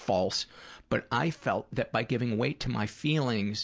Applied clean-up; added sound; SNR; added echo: none; none; none; none.